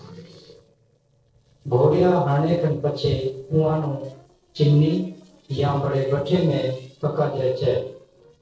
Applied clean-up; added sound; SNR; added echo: neural separator model SepFormer DNS4.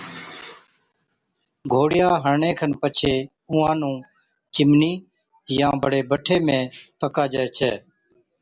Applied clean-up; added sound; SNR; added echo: none; none; none; none.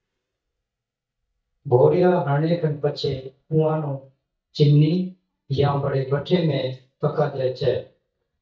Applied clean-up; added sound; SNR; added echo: neural mask model DeepFilterNet 3.